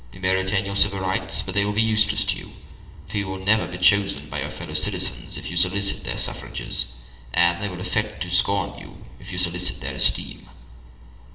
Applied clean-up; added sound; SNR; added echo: none; Wind; 17 dB; reverberation time 0.9 s.